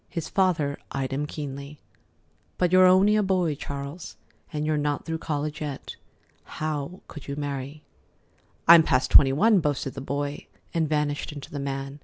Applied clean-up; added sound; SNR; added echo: none; none; none; none.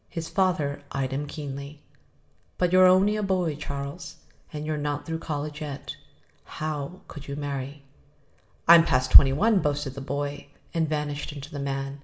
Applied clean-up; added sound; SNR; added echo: none; none; none; reverberation time 0.6 s.